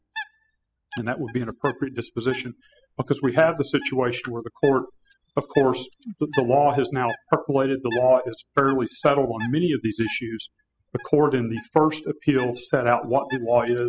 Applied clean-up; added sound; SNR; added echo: classical method spectral subtraction.